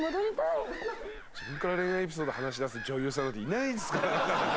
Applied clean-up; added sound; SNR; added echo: none; Gull, seagull / Bird vocalization, bird call, bird song; 12 dB; none.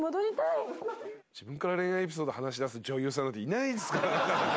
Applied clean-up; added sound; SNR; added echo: none; none; none; none.